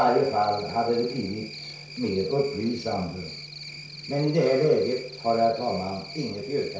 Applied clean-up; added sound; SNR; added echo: none; Cricket; 15 dB; reverberation time 0.6 s.